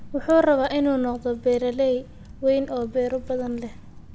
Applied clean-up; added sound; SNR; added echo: none; Typing; 17 dB; none.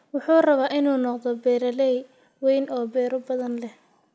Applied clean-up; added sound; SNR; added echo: none; none; none; none.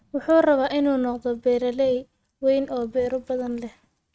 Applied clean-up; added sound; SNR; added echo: neural mask model RNNoise.